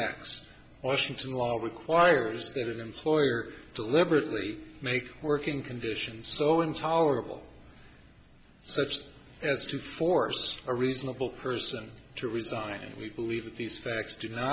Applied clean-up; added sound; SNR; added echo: none; none; none; none.